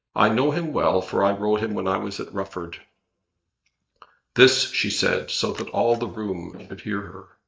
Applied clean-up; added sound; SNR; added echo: neural mask model DeepFilterNet 3.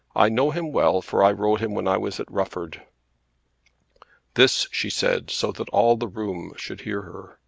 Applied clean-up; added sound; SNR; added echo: none; none; none; none.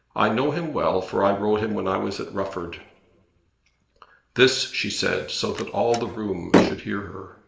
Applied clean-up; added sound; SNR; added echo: none; Slam; 1 dB; reverberation time 1.6 s.